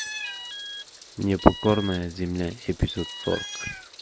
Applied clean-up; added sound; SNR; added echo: none; Meow + Alarm; 11 dB; none.